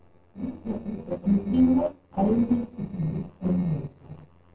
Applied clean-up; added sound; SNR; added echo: neural separator model SepFormer DNS4.